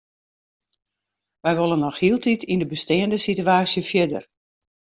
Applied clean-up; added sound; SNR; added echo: none; none; none; none.